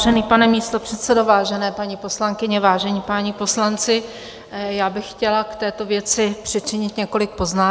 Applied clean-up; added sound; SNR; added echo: none; none; none; none.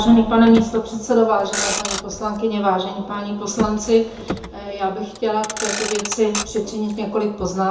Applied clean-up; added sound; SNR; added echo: none; Motor vehicle (road); 11 dB; reverberation time 0.6 s.